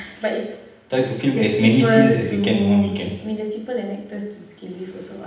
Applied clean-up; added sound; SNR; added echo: none; none; none; reverberation time 0.9 s.